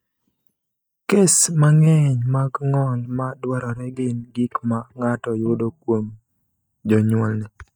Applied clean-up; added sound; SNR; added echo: neural mask model DeepFilterNet 3.